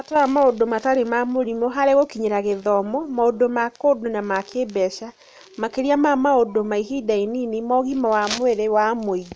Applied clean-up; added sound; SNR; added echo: none; none; none; none.